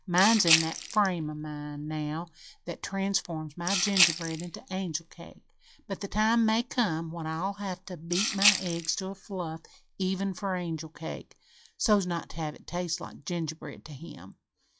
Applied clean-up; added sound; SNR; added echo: classical method log-MMSE.